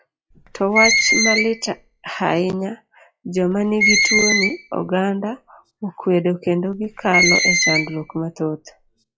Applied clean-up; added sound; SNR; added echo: classical method log-MMSE.